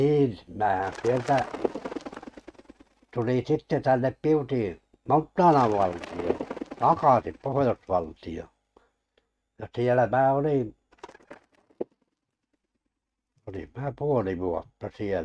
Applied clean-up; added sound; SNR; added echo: neural mask model RNNoise.